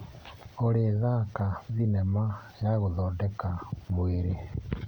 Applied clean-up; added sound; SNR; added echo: none; none; none; none.